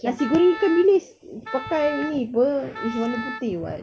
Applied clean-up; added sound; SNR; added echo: none; Wind instrument, woodwind instrument; 13 dB; none.